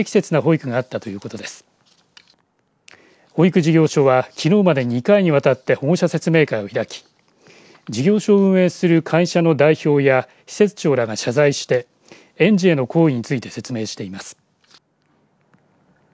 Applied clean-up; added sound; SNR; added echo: none; none; none; none.